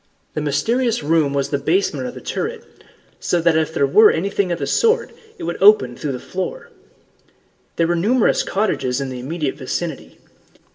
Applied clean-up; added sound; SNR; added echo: none; none; none; reverberation time 0.7 s.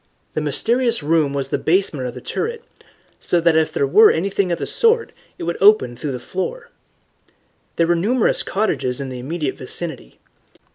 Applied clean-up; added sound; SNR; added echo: none; none; none; none.